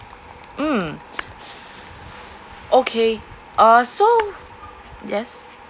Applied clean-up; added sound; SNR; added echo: none; Tap / Glass; 16 dB; none.